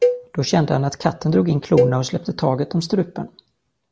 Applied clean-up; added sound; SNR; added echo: none; Cowbell; 5 dB; none.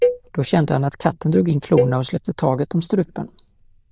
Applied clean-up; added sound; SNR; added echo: neural diffusion model UNIVERSE++.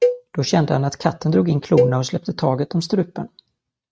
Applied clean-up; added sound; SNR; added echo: neural mask model RNNoise.